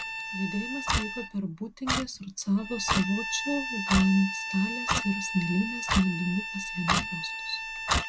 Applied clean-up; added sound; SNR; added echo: none; Bowed string instrument + Clock; 2 dB; none.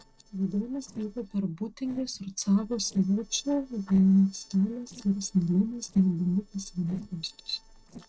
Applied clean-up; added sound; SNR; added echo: neural separator model SepFormer DNS4.